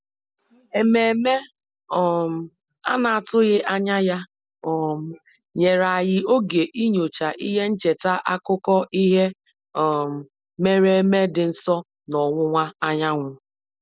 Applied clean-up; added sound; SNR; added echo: none; none; none; none.